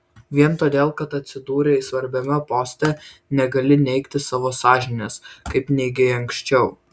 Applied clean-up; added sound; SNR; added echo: none; none; none; none.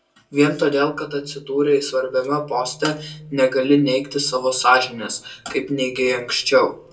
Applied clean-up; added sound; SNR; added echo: none; none; none; reverberation time 0.2 s.